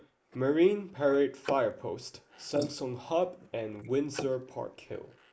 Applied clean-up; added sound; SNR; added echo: neural mask model Resemble Enhance denoiser.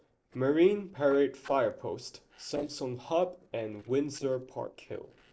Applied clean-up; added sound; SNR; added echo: neural separator model SepFormer DNS4.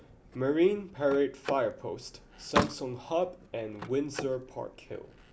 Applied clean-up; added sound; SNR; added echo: none; Slam; 8 dB; none.